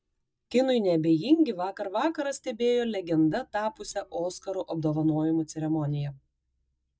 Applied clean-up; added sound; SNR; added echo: neural mask model DeepFilterNet 3.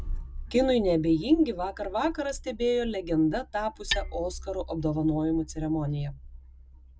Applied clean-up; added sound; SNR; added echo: none; Hammer; 14 dB; none.